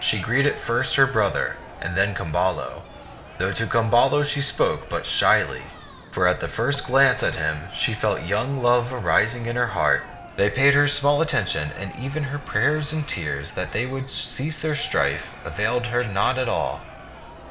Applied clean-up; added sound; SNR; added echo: none; Chicken, rooster + Crowd; 17 dB; none.